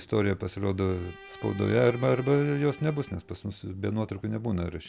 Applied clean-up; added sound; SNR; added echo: none; Bowed string instrument; 19 dB; none.